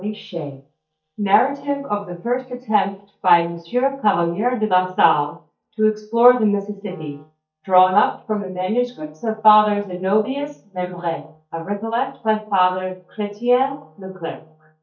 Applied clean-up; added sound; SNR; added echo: neural mask model DeepFilterNet 3.